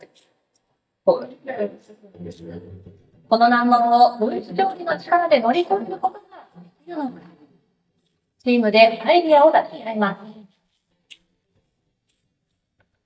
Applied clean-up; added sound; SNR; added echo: neural mask model DeepFilterNet 3.